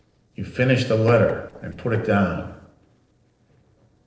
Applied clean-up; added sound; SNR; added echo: neural separator model SepFormer DNS4.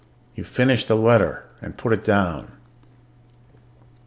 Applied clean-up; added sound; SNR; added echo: none; none; none; none.